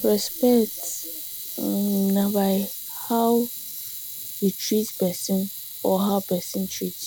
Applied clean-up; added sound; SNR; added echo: none; Camera; 10 dB; none.